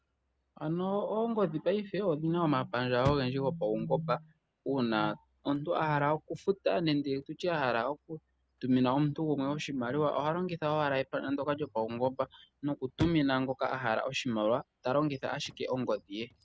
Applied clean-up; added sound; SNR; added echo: none; Chirp, tweet / Slam / Car; 18 dB; none.